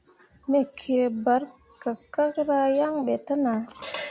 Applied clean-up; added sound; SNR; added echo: none; none; none; none.